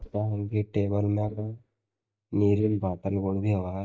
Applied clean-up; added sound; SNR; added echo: neural mask model DeepFilterNet 3.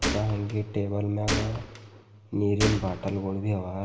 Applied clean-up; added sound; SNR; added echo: none; Gunshot, gunfire; 6 dB; reverberation time 2.6 s.